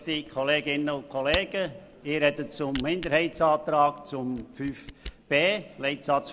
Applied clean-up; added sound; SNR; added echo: none; Camera; 17 dB; none.